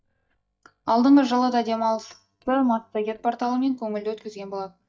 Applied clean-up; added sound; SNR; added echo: neural mask model DeepFilterNet 3.